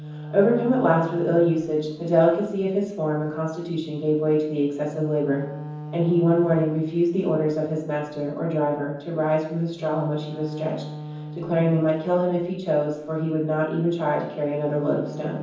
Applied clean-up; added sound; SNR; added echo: none; Wind instrument, woodwind instrument; 15 dB; reverberation time 0.9 s.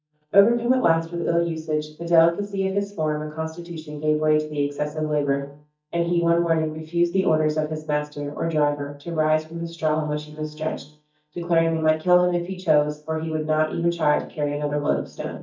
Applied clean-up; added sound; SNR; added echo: neural mask model DeepFilterNet 3.